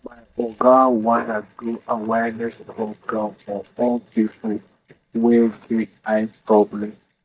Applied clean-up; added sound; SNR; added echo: neural mask model DeepFilterNet 3.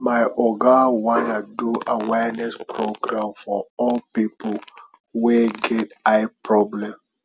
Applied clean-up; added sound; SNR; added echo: none; none; none; none.